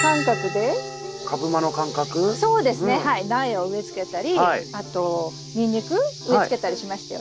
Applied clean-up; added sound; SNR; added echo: none; Bell; 11 dB; none.